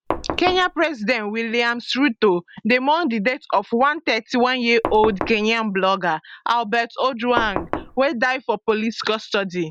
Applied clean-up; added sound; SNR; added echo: none; Knock; 7 dB; none.